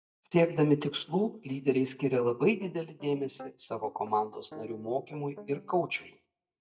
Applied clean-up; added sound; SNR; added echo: neural mask model DeepFilterNet 3.